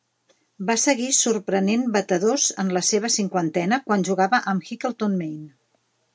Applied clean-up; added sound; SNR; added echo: none; none; none; none.